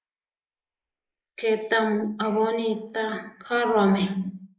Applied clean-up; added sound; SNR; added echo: neural mask model Resemble Enhance denoiser.